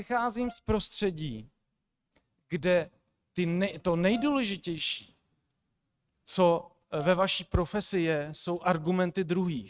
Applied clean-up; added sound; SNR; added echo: neural mask model RNNoise.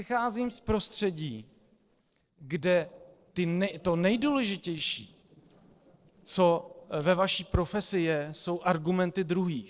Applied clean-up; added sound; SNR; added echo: neural separator model SepFormer DNS4.